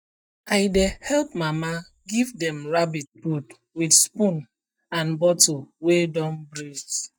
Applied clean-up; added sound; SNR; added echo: neural mask model DeepFilterNet 3.